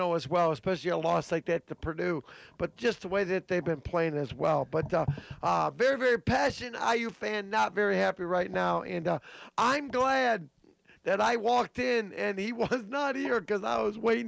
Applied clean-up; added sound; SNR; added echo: none; none; none; none.